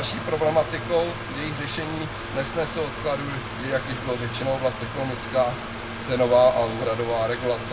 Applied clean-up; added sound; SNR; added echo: none; Mechanical fan; 7 dB; reverberation time 0.3 s.